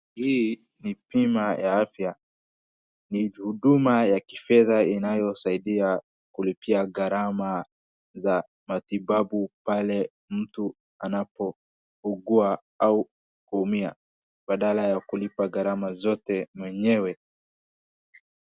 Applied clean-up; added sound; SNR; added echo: none; none; none; none.